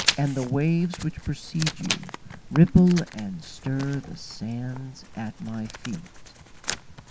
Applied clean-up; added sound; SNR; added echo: none; Writing; 10 dB; none.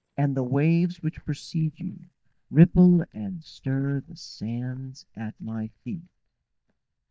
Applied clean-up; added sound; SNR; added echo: neural mask model DeepFilterNet 3.